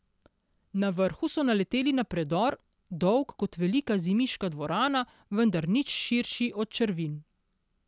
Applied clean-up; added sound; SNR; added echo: none; none; none; none.